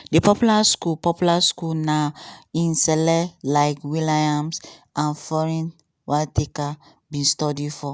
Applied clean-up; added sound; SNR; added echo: none; none; none; none.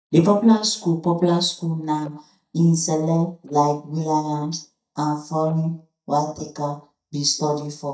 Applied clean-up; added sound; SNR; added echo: neural mask model DeepFilterNet 3.